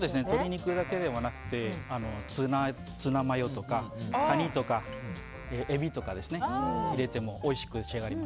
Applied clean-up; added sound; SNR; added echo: none; Keyboard (musical); 18 dB; none.